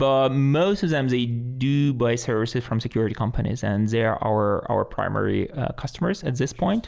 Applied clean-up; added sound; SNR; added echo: none; none; none; none.